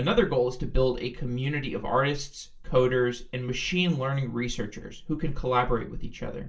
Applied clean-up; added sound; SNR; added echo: none; none; none; reverberation time 0.2 s.